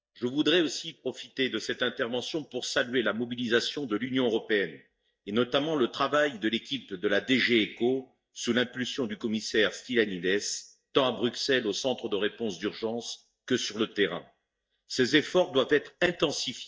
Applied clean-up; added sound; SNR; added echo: neural mask model DeepFilterNet 3.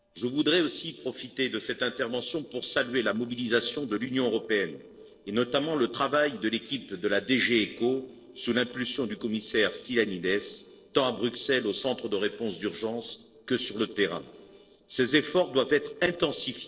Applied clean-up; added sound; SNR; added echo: neural separator model SepFormer DNS4.